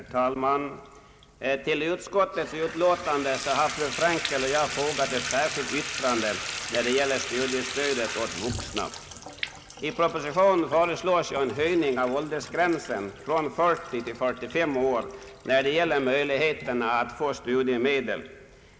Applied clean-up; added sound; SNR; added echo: none; Bathtub (filling or washing) / Water tap, faucet; 11 dB; none.